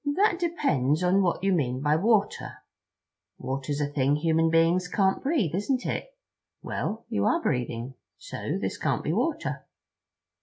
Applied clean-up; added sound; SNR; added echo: none; none; none; none.